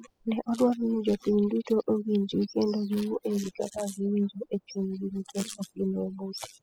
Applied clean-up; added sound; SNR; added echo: classical method spectral subtraction.